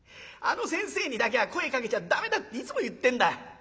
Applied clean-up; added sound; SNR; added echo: none; none; none; none.